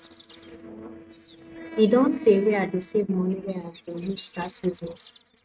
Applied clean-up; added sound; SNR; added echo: neural mask model RNNoise.